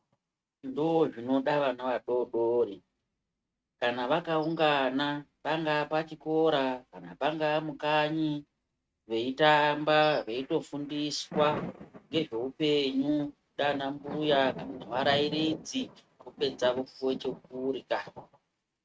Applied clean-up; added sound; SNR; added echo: neural mask model RNNoise.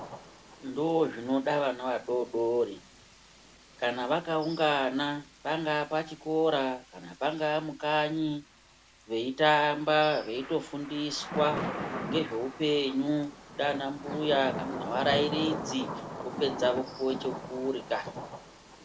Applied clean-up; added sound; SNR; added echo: none; Thunder / Rain; 11 dB; none.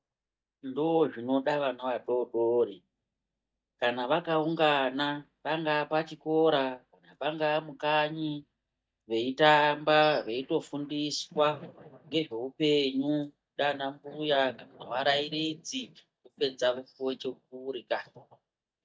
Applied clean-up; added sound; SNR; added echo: neural mask model DeepFilterNet 3.